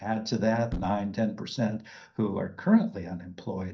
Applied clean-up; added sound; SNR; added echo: neural mask model DeepFilterNet 3.